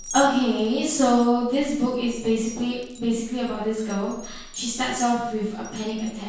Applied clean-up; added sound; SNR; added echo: none; Glass; 16 dB; reverberation time 0.6 s.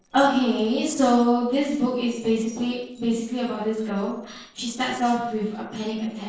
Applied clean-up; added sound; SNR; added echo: neural separator model SepFormer DNS4.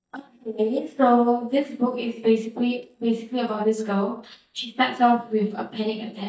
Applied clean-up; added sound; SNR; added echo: neural mask model DeepFilterNet 3.